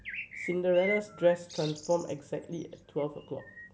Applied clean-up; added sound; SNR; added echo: none; Bird; 12 dB; none.